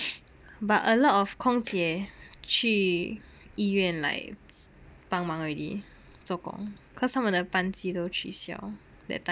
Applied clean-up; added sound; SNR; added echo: none; none; none; none.